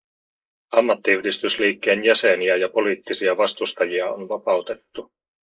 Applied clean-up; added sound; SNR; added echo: neural mask model Resemble Enhance denoiser.